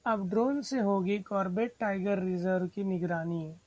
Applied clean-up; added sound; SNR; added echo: none; none; none; none.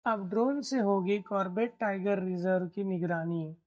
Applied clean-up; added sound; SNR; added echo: neural mask model DeepFilterNet 3.